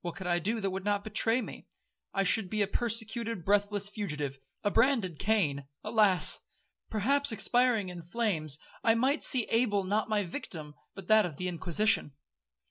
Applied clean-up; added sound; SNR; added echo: none; none; none; none.